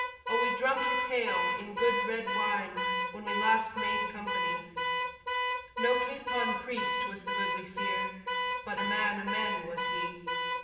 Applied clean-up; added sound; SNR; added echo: none; Alarm / Car; -2 dB; reverberation time 1.2 s.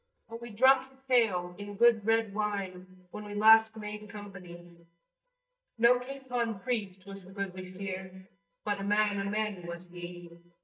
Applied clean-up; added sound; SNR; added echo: neural mask model DeepFilterNet 3.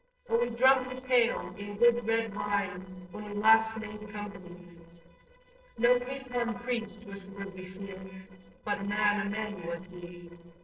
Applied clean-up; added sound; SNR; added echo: neural separator model SepFormer DNS4.